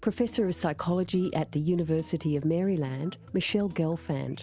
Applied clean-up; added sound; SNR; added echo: none; none; none; none.